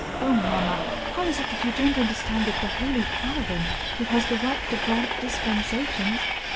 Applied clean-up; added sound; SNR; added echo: none; Train; 1 dB; none.